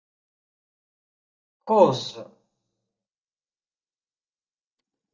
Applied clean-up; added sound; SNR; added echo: neural mask model DeepFilterNet 3.